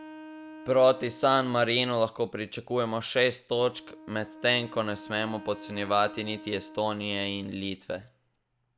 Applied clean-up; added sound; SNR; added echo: none; Wind instrument, woodwind instrument; 19 dB; none.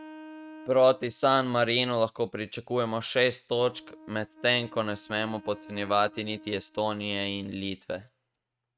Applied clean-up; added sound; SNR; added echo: neural mask model RNNoise.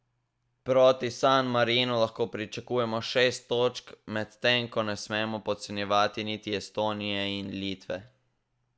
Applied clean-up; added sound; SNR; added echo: none; none; none; none.